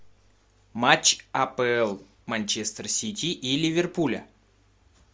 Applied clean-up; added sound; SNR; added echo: none; none; none; none.